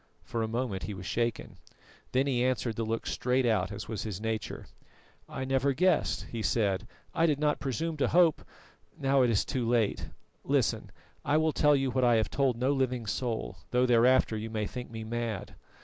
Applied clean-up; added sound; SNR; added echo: none; none; none; none.